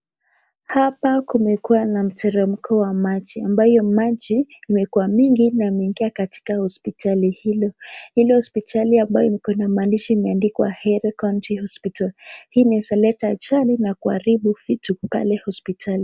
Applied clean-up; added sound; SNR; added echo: none; none; none; none.